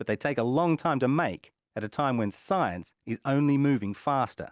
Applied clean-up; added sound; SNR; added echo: none; none; none; none.